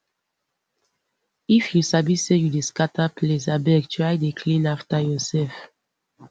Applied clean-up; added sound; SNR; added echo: none; none; none; none.